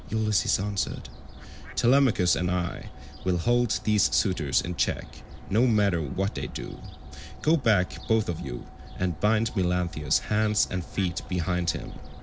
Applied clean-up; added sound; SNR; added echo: none; Fowl; 13 dB; none.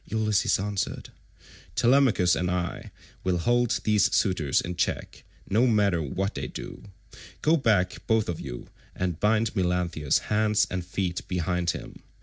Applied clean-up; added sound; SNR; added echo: none; none; none; none.